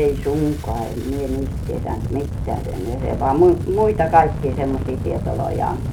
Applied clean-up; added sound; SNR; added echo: none; Engine starting; 5 dB; none.